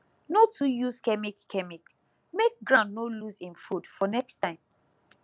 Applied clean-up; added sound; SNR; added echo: none; none; none; none.